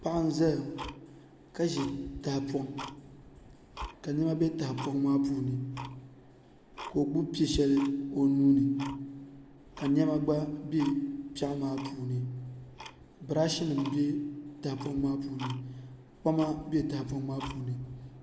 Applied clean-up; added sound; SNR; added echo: none; Tick-tock; 17 dB; none.